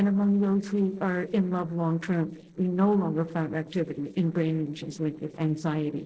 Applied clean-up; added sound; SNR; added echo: neural separator model SepFormer DNS4.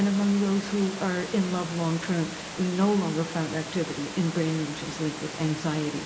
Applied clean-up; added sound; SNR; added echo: none; Water; 11 dB; reverberation time 1.3 s.